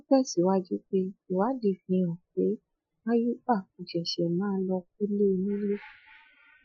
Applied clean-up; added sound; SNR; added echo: classical method Wiener filter.